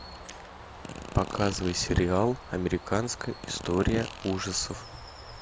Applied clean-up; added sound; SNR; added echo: none; Bird + Fart; 12 dB; none.